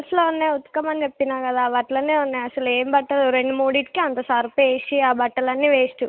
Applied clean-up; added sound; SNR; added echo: none; none; none; none.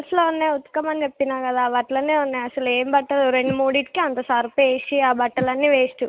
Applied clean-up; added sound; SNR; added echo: none; Whoosh, swoosh, swish; 11 dB; none.